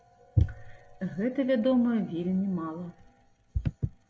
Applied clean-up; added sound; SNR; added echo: none; none; none; none.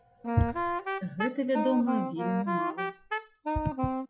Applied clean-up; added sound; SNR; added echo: classical method log-MMSE.